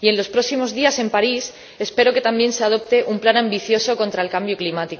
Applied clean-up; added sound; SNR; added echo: none; none; none; none.